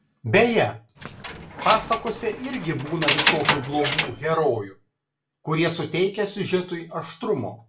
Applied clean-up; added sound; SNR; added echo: none; Keys jangling; 2 dB; reverberation time 0.2 s.